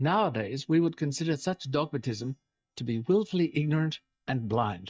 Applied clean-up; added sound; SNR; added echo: neural mask model DeepFilterNet 3.